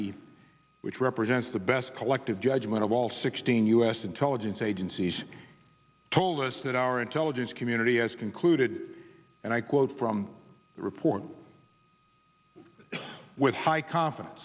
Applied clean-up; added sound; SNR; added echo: none; none; none; none.